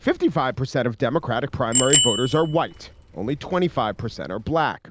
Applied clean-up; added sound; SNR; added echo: none; Bicycle bell; 4 dB; none.